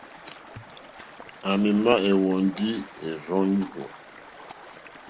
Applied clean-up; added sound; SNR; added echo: none; Stream; 18 dB; none.